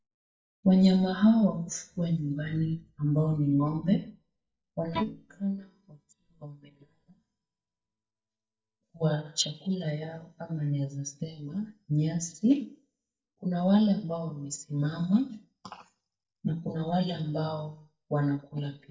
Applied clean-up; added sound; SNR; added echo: neural mask model DeepFilterNet 3.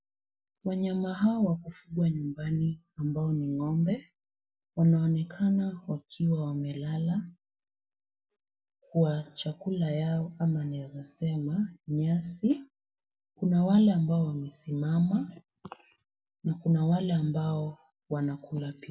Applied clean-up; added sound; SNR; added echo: none; none; none; none.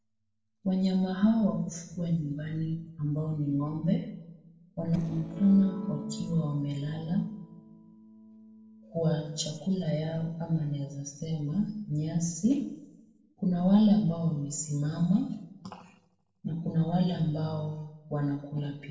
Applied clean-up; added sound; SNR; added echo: neural separator model SepFormer DNS4.